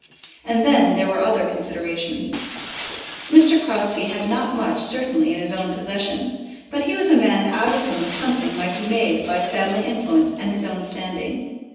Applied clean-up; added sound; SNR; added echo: none; Shatter; 15 dB; reverberation time 1.1 s.